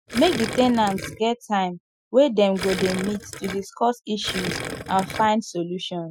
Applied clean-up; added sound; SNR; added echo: classical method Wiener filter.